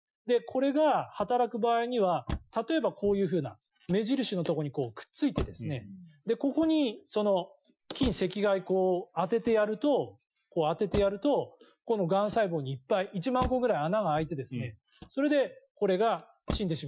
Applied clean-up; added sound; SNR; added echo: classical method Wiener filter.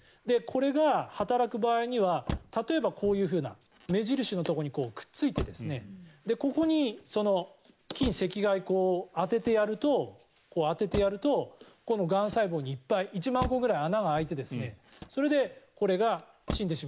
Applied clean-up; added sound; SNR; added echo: none; Motor vehicle (road); 15 dB; none.